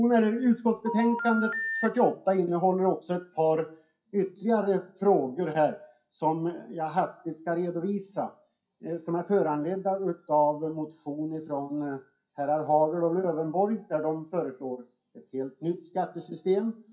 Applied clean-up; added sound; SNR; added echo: classical method WPE with log-MMSE.